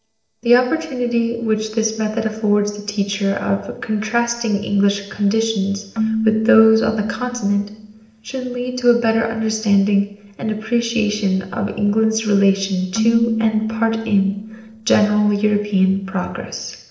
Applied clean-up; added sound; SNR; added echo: neural separator model SepFormer DNS4.